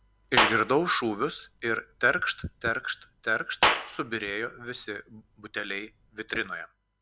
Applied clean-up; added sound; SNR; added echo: none; Clapping; 3 dB; none.